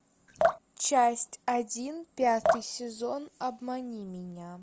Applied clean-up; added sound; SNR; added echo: none; Drip; 3 dB; none.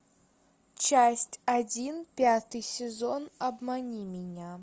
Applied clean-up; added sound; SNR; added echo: none; none; none; none.